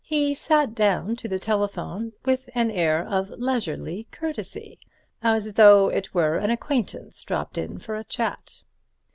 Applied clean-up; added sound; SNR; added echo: none; none; none; none.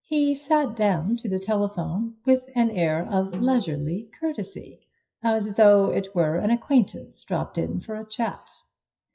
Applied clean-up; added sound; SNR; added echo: classical method WPE with log-MMSE.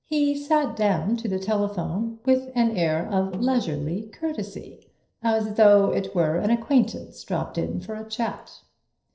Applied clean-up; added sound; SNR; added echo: neural separator model SepFormer DNS4.